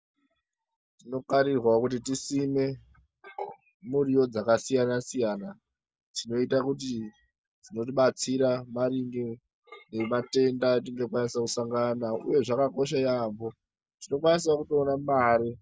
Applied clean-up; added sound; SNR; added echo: none; none; none; none.